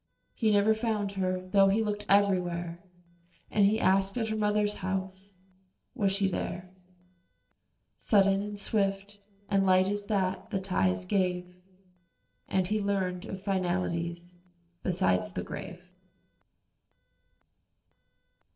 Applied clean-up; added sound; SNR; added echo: neural separator model SepFormer DNS4.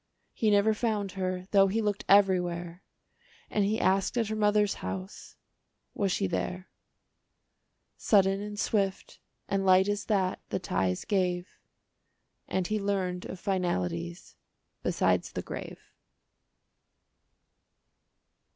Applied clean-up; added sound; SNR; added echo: none; none; none; none.